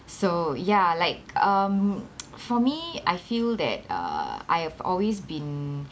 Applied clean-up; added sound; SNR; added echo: none; none; none; none.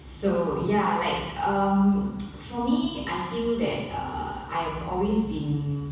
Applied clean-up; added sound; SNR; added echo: none; none; none; reverberation time 1.1 s.